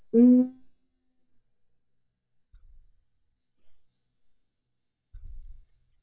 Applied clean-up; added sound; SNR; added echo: neural mask model DeepFilterNet 3.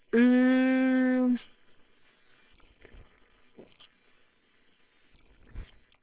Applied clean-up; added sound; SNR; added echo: neural separator model SepFormer WHAMR!.